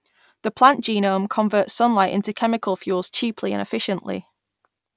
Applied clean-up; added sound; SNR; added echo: none; none; none; none.